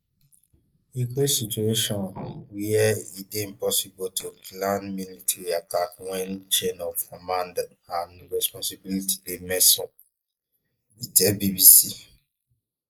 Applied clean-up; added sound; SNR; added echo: neural mask model Resemble Enhance denoiser.